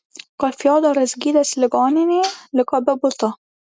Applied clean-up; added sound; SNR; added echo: none; none; none; none.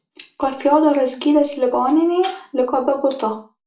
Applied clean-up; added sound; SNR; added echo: none; none; none; reverberation time 0.3 s.